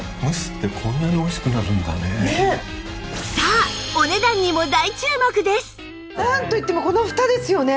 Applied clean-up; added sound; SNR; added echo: none; Guitar; 18 dB; none.